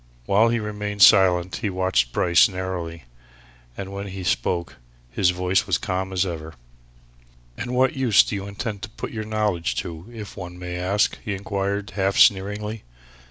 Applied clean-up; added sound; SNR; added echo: none; none; none; none.